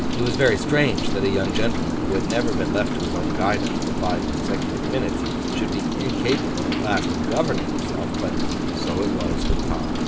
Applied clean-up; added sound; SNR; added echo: none; Rain; -3 dB; none.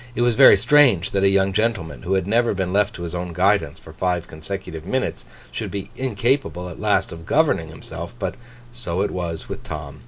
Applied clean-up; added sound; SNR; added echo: none; none; none; none.